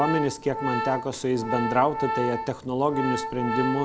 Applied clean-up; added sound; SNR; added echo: none; Organ; 4 dB; none.